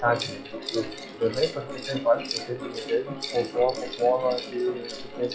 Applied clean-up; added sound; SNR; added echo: classical method log-MMSE.